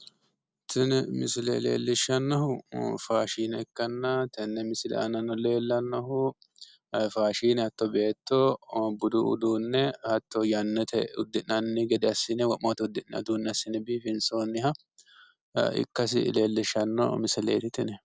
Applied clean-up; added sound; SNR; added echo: none; none; none; none.